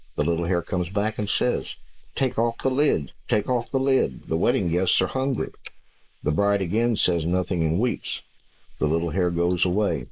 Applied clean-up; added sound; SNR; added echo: neural mask model Resemble Enhance denoiser.